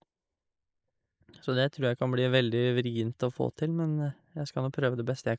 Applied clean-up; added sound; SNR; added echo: neural mask model Resemble Enhance denoiser.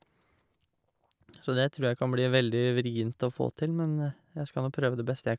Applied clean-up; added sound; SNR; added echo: none; none; none; none.